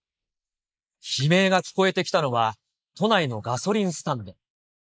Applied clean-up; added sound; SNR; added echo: neural mask model Resemble Enhance denoiser.